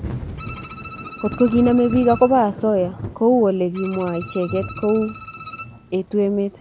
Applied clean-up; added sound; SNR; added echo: none; Bowed string instrument + Thunder / Rain; 12 dB; none.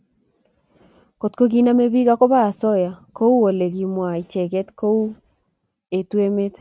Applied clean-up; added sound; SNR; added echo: none; none; none; none.